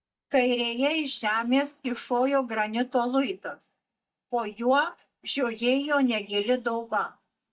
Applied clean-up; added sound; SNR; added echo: neural mask model DeepFilterNet 3.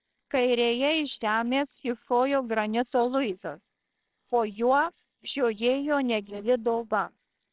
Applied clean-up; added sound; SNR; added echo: neural separator model SepFormer WHAMR!.